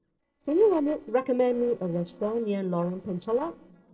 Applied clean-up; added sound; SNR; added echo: neural separator model SepFormer DNS4.